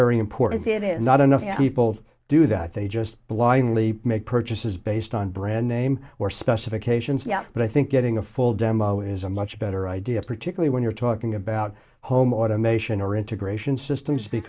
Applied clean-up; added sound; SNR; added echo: neural mask model Resemble Enhance denoiser.